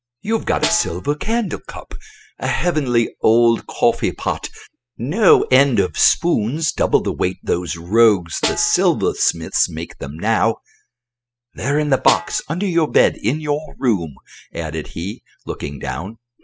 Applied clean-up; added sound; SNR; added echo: classical method spectral subtraction.